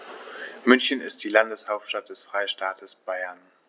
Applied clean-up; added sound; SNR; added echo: none; none; none; none.